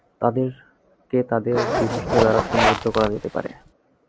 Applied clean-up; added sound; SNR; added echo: none; Zipper (clothing); -1 dB; none.